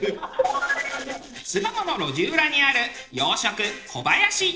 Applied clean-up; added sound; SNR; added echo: neural separator model SepFormer DNS4.